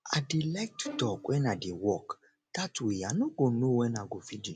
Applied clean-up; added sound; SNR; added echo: none; Bowed string instrument; 15 dB; none.